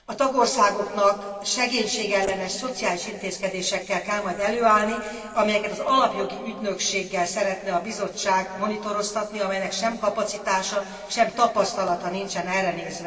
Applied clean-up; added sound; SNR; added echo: neural separator model SepFormer DNS4.